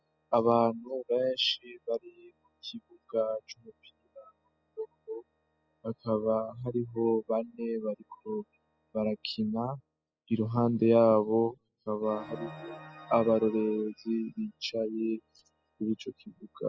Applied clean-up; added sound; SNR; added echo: classical method spectral subtraction.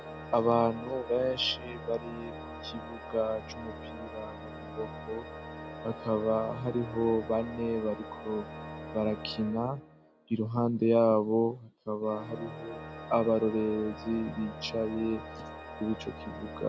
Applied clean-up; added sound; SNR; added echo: none; Organ; 11 dB; none.